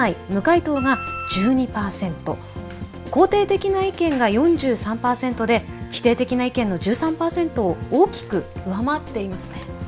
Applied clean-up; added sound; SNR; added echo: none; Wind instrument, woodwind instrument; 11 dB; none.